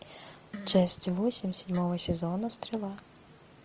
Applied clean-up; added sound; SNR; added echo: none; Fart; 19 dB; none.